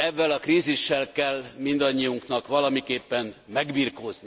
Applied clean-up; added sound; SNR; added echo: none; none; none; none.